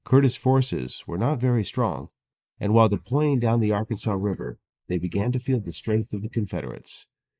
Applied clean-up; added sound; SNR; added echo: neural mask model Resemble Enhance denoiser.